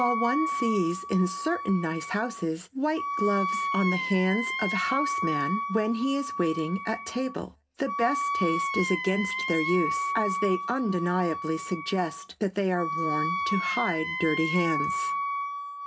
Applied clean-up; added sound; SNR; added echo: none; Wind instrument, woodwind instrument; 3 dB; reverberation time 0.3 s.